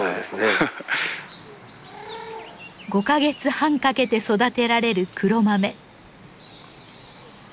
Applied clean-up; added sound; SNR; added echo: none; Animal / Brass instrument; 20 dB; none.